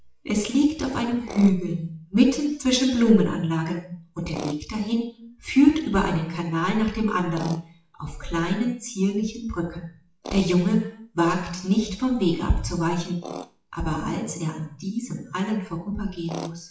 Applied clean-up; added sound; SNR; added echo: classical method WPE with log-MMSE.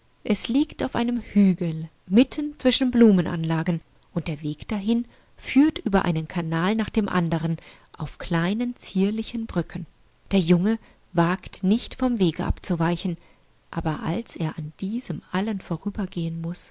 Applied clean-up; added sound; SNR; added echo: none; none; none; none.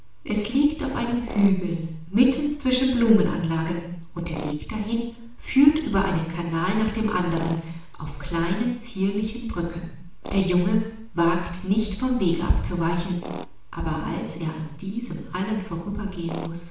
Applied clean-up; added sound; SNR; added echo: none; Tools; 19 dB; reverberation time 0.7 s.